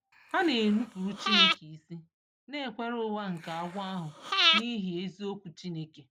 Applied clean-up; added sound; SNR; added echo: none; Breathing; -4 dB; none.